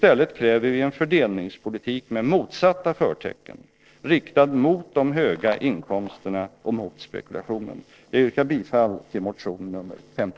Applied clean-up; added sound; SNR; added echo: neural separator model SepFormer DNS4.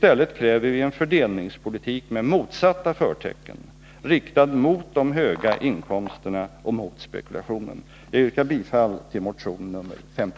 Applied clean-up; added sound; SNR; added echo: none; none; none; none.